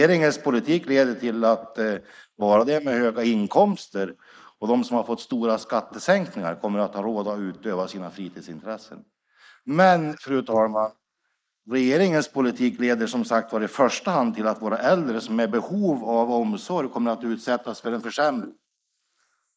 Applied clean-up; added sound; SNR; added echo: neural mask model Resemble Enhance denoiser.